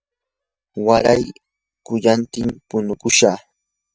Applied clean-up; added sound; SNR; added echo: neural mask model DeepFilterNet 3.